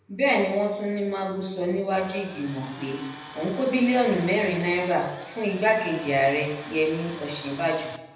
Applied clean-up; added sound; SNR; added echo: none; Tools; 17 dB; reverberation time 0.9 s.